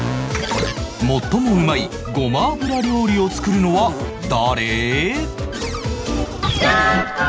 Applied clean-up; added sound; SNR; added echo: none; Cupboard open or close; 12 dB; none.